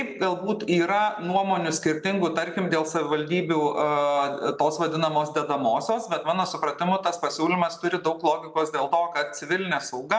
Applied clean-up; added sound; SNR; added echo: none; none; none; none.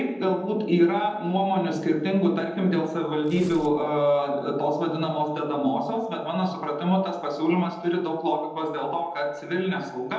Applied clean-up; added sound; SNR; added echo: neural separator model SepFormer DNS4.